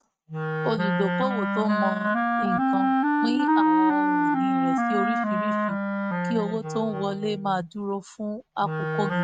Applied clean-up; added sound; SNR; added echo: neural mask model RNNoise.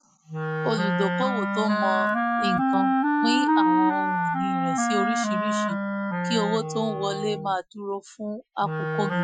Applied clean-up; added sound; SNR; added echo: classical method Wiener filter.